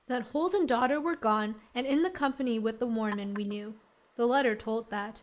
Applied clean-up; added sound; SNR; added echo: neural mask model Resemble Enhance denoiser.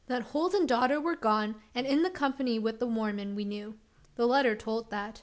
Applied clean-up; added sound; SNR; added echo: none; none; none; none.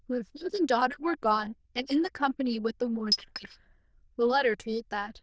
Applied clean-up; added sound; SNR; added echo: neural diffusion model UNIVERSE++.